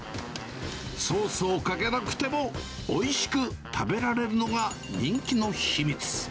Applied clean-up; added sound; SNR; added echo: none; Glass; 17 dB; none.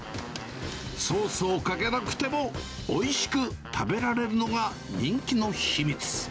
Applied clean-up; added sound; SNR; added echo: none; none; none; none.